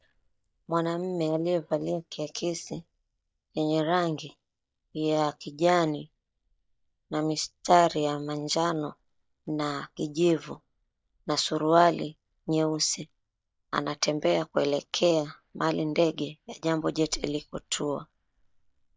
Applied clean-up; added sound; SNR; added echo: neural mask model DeepFilterNet 3.